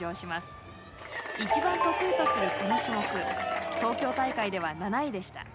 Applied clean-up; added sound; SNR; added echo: none; Ringtone + Applause / Crowd / Cheering; -2 dB; none.